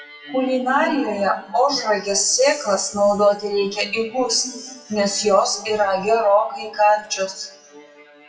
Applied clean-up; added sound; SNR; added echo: classical method WPE with log-MMSE.